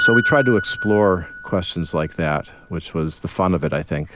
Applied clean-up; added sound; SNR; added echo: none; Piano; 6 dB; none.